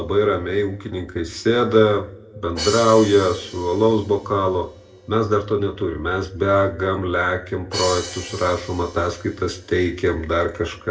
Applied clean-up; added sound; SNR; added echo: none; Crash cymbal; 17 dB; reverberation time 0.6 s.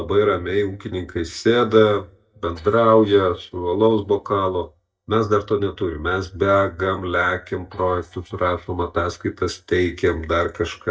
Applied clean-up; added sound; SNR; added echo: neural mask model DeepFilterNet 3.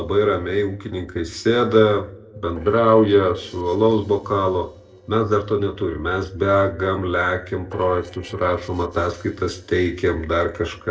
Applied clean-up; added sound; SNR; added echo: neural separator model SepFormer DNS4.